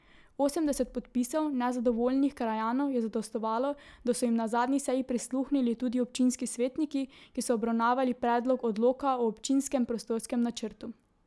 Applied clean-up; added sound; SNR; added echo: none; none; none; none.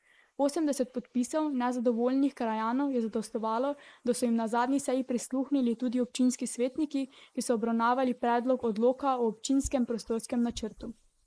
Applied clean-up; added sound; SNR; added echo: neural mask model Resemble Enhance denoiser.